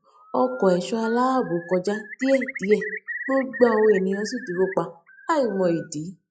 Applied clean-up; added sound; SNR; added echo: classical method log-MMSE.